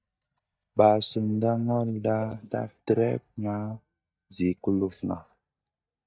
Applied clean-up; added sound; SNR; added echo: neural mask model DeepFilterNet 3.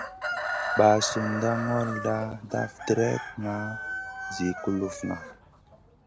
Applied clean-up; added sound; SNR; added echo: none; Chicken, rooster; 7 dB; none.